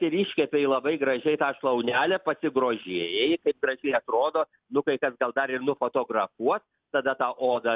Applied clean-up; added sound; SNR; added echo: none; none; none; none.